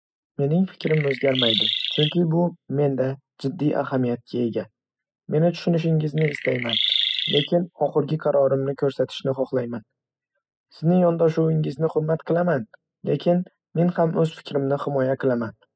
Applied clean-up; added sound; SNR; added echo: classical method spectral subtraction.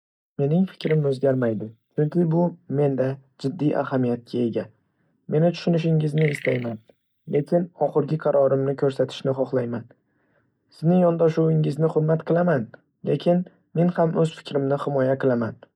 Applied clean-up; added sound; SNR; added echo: neural mask model DeepFilterNet 3.